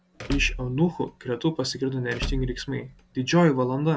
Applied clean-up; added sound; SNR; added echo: none; Door / Car; 9 dB; none.